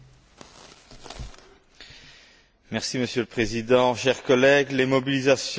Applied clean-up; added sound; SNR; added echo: none; none; none; none.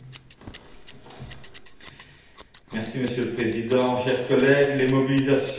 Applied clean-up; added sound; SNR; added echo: none; Scissors; 17 dB; reverberation time 0.8 s.